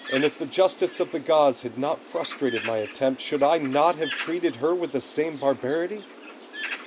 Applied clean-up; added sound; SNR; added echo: none; Bird; 13 dB; none.